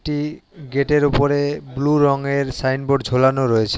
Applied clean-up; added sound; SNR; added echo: none; none; none; none.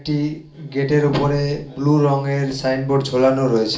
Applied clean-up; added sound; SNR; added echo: none; none; none; reverberation time 0.4 s.